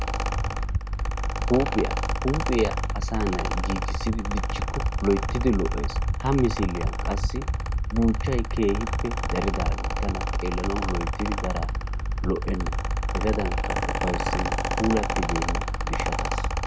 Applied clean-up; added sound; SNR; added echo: none; Mechanical fan; -3 dB; none.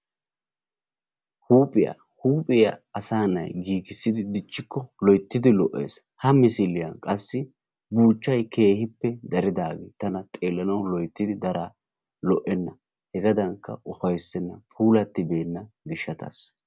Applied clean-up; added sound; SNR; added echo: none; none; none; none.